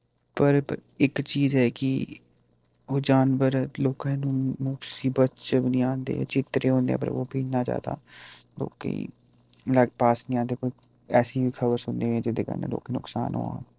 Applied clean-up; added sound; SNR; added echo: neural separator model SepFormer DNS4.